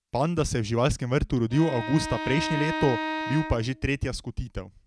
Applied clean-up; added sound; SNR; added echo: none; Bowed string instrument; 7 dB; none.